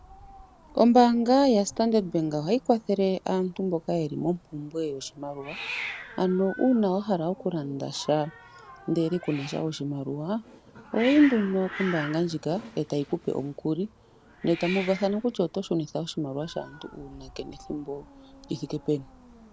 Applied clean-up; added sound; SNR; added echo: none; Hiss; 16 dB; none.